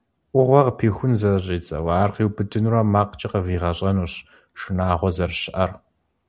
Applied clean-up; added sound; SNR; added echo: none; none; none; none.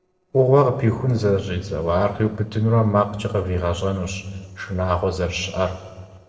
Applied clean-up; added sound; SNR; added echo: neural separator model SepFormer DNS4.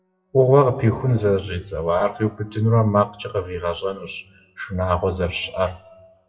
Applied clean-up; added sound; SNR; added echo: classical method WPE with log-MMSE.